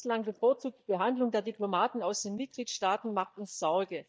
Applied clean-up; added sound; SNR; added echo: neural mask model DeepFilterNet 3.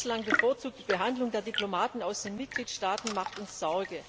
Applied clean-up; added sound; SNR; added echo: none; Tap / Fill (with liquid) / Trickle, dribble / Chirp, tweet / Engine; 6 dB; none.